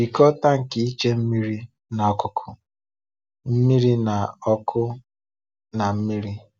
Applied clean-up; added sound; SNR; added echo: none; none; none; none.